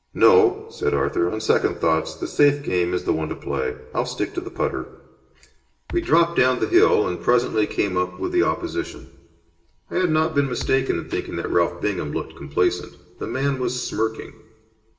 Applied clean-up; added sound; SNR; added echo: none; Drum kit; 16 dB; reverberation time 0.8 s.